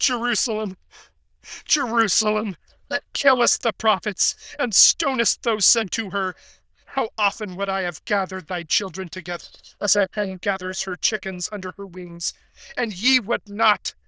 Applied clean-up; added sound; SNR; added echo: neural diffusion model UNIVERSE++.